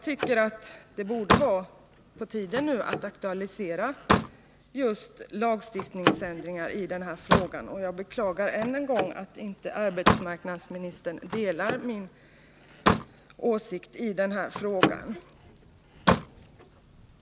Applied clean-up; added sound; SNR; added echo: none; Slam; 0 dB; none.